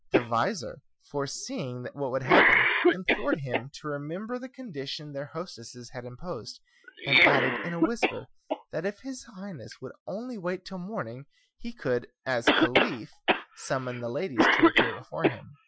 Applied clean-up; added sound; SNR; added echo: classical method Wiener filter.